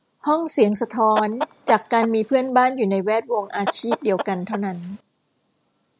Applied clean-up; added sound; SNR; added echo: none; Chicken, rooster; 10 dB; none.